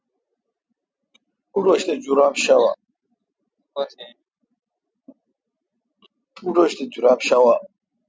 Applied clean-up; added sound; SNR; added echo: none; none; none; none.